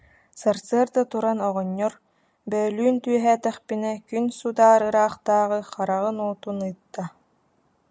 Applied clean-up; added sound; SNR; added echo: none; none; none; none.